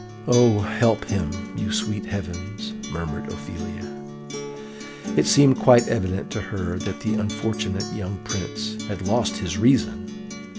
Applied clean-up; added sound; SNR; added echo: none; Acoustic guitar; 7 dB; none.